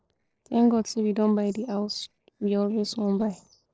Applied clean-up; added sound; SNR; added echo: neural separator model SepFormer DNS4.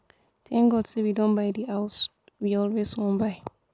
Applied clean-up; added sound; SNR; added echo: none; none; none; none.